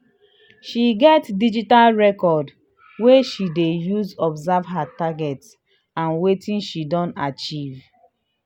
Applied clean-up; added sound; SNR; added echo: none; none; none; none.